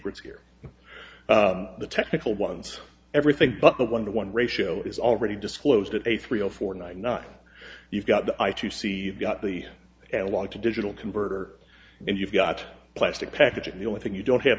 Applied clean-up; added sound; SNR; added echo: none; none; none; none.